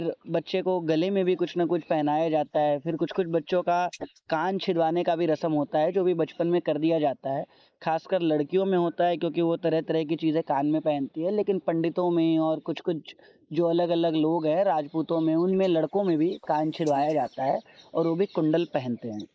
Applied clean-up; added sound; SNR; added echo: neural mask model Resemble Enhance denoiser.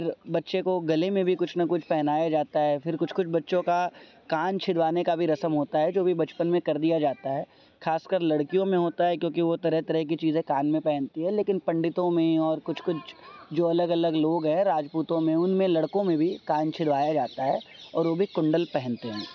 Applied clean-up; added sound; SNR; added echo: none; none; none; none.